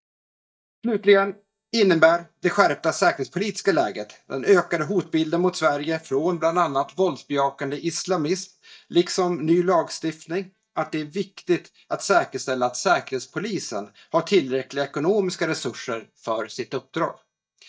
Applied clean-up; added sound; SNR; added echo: neural mask model DeepFilterNet 3.